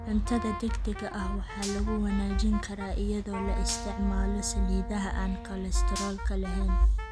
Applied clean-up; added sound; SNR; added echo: none; Wind instrument, woodwind instrument + Gunshot, gunfire; 12 dB; none.